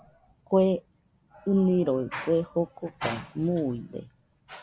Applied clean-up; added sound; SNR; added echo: none; none; none; none.